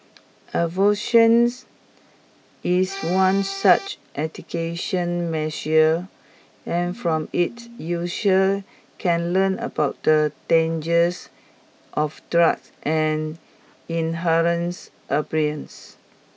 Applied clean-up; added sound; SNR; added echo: none; Accordion; 12 dB; none.